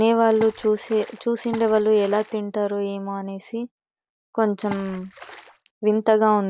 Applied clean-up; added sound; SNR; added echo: none; Water / Splash, splatter; 17 dB; none.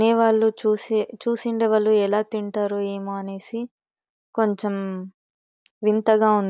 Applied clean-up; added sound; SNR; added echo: none; none; none; none.